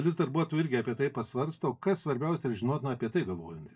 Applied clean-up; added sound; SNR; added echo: neural mask model DeepFilterNet 3.